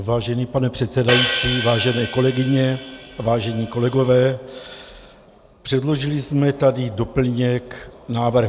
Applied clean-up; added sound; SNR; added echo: none; Hi-hat; 2 dB; none.